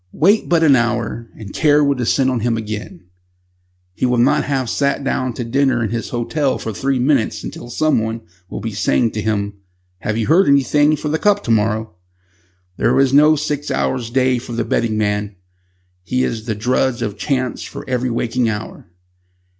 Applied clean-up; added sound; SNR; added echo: none; none; none; none.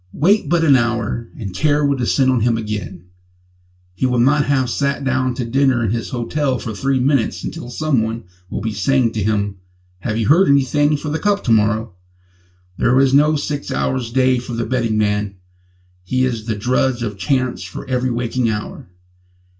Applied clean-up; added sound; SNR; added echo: none; none; none; reverberation time 0.1 s.